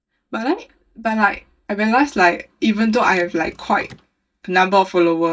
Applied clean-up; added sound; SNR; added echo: neural mask model DeepFilterNet 3.